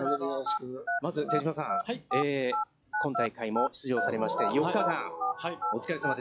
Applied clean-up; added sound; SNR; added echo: classical method log-MMSE.